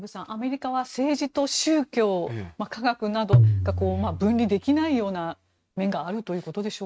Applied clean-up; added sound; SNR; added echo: neural mask model RNNoise.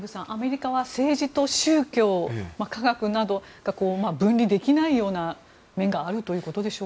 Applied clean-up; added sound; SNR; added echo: none; none; none; none.